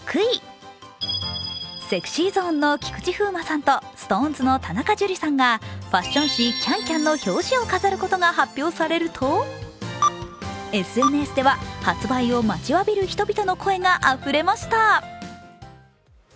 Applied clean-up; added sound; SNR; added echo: none; none; none; none.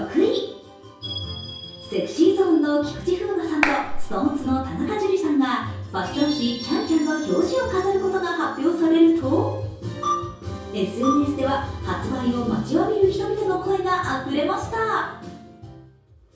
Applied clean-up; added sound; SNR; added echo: none; Clapping; 2 dB; reverberation time 0.6 s.